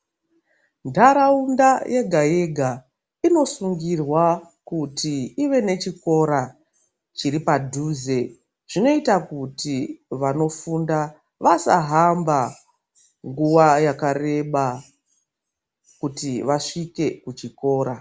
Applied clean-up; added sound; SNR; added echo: none; none; none; none.